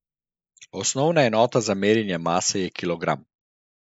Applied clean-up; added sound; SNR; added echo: neural mask model Resemble Enhance denoiser.